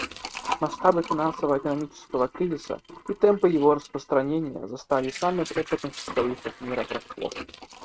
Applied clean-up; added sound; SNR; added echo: neural mask model RNNoise.